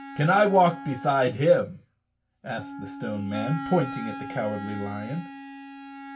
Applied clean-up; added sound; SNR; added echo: none; Wind instrument, woodwind instrument; 12 dB; reverberation time 0.2 s.